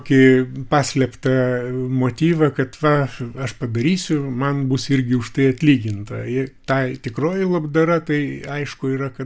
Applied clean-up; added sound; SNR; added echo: none; none; none; none.